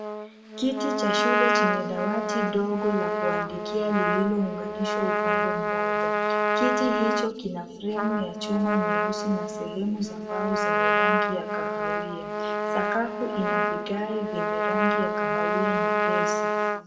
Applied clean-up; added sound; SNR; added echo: none; Trumpet; -3 dB; reverberation time 1.6 s.